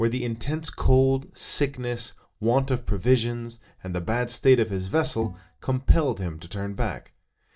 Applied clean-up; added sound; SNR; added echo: neural mask model DeepFilterNet 3.